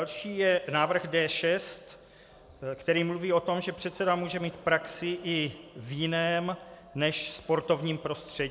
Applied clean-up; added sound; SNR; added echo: none; none; none; none.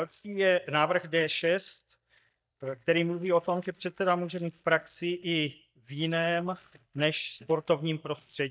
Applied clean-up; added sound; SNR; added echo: neural mask model DeepFilterNet 3.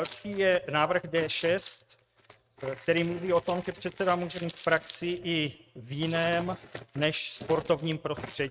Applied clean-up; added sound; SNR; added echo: neural mask model RNNoise.